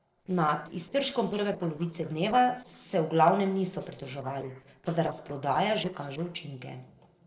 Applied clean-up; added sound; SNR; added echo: neural separator model SepFormer DNS4.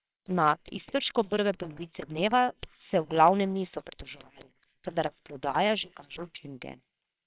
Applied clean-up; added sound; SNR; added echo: neural separator model SepFormer WHAMR!.